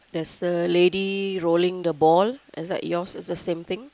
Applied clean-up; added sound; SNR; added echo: none; none; none; none.